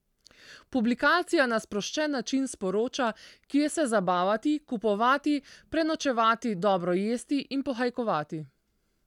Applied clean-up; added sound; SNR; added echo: none; none; none; none.